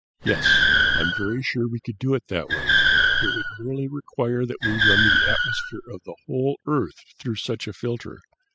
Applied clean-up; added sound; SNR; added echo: classical method spectral subtraction.